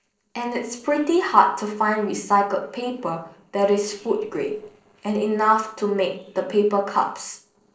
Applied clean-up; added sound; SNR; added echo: neural separator model SepFormer DNS4.